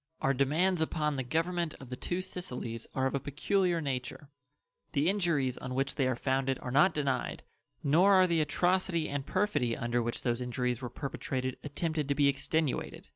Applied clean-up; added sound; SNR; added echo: none; none; none; none.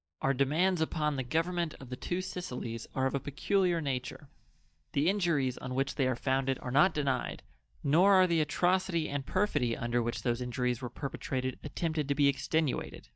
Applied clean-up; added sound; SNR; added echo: neural mask model DeepFilterNet 3.